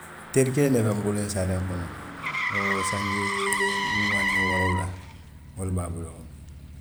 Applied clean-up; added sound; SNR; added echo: none; Motor vehicle (road); 2 dB; none.